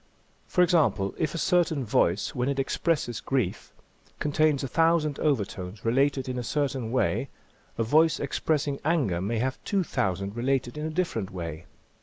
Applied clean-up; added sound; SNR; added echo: none; none; none; none.